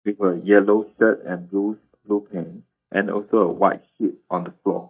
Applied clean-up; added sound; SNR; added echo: neural mask model DeepFilterNet 3.